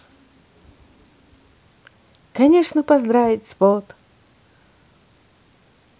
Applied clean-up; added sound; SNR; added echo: none; none; none; none.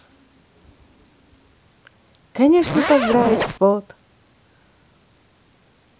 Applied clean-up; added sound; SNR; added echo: none; Zipper (clothing); -1 dB; none.